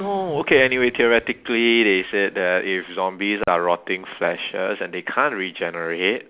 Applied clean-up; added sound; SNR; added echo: neural mask model Resemble Enhance denoiser.